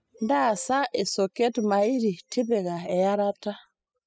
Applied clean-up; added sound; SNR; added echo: classical method spectral subtraction.